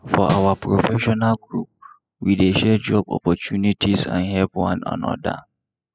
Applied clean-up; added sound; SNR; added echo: classical method spectral subtraction.